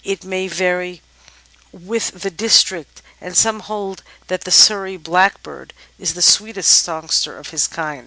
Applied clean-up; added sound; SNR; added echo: none; none; none; none.